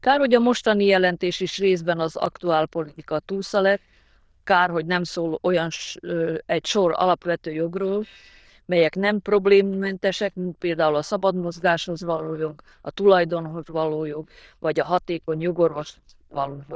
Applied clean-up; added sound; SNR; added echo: neural diffusion model UNIVERSE++.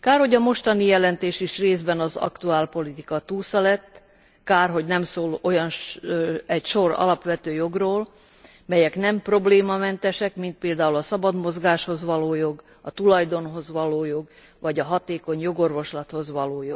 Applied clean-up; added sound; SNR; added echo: none; none; none; none.